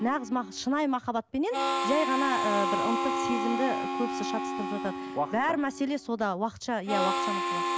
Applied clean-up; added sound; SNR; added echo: none; Harmonica; 1 dB; none.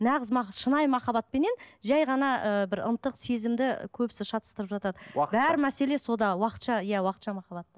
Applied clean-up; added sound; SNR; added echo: none; none; none; none.